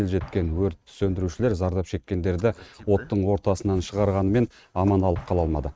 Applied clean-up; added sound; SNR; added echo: neural mask model RNNoise.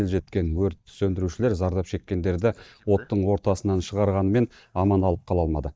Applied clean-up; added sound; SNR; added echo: neural mask model DeepFilterNet 3.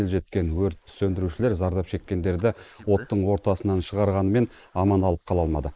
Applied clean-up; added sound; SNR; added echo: neural mask model Resemble Enhance denoiser.